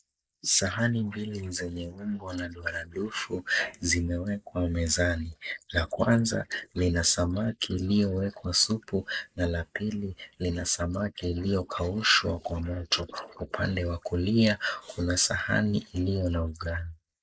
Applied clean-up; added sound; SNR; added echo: neural mask model Resemble Enhance denoiser.